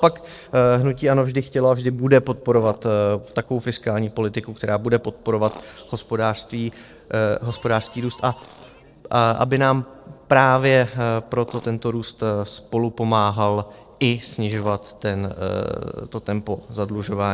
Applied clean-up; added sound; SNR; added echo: neural separator model SepFormer DNS4.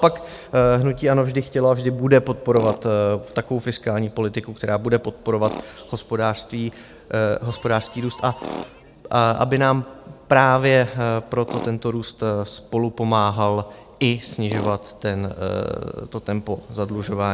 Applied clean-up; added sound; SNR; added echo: none; Harmonica + Tools; 19 dB; none.